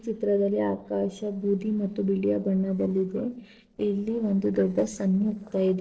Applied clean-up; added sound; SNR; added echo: neural separator model SepFormer DNS4.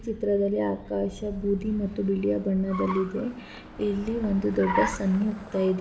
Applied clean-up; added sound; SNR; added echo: none; Car; 10 dB; reverberation time 2.8 s.